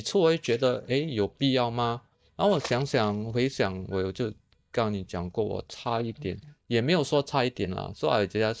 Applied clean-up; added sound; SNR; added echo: neural mask model DeepFilterNet 3.